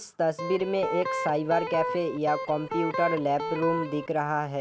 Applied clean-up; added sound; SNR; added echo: none; Electric guitar; 5 dB; none.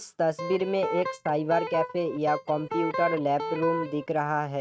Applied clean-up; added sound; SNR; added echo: neural mask model RNNoise.